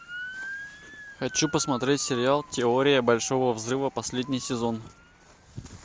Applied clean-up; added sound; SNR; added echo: none; Motor vehicle (road) / Siren; 16 dB; none.